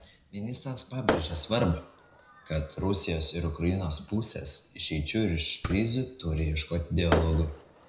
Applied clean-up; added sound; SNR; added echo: none; Fireworks; 10 dB; reverberation time 0.4 s.